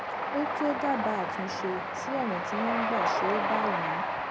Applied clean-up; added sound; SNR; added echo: none; Train; -3 dB; none.